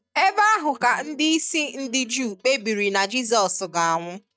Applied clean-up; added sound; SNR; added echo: neural mask model DeepFilterNet 3.